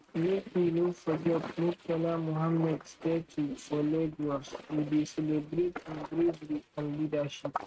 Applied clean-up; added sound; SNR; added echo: neural mask model RNNoise.